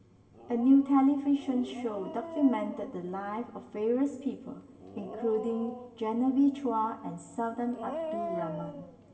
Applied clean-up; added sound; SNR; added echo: none; Dog; 13 dB; reverberation time 2.0 s.